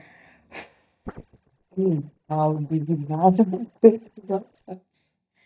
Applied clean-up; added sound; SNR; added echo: neural mask model DeepFilterNet 3.